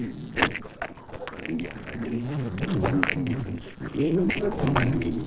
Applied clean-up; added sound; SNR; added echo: neural separator model SepFormer DNS4.